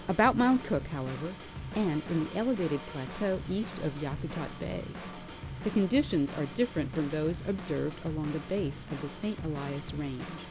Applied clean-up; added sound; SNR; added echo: none; Drum / Drum kit; 10 dB; none.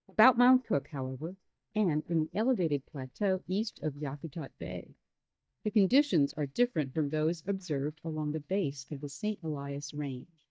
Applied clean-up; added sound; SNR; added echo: neural mask model DeepFilterNet 3.